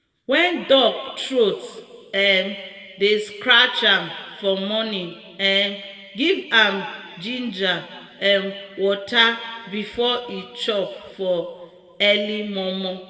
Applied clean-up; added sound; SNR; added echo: none; none; none; reverberation time 1.8 s.